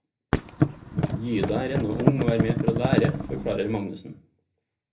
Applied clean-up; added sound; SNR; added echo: none; Thump, thud; -4 dB; reverberation time 0.3 s.